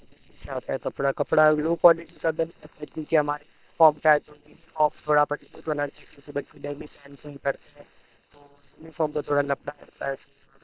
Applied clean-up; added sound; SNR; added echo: neural separator model SepFormer WHAM!.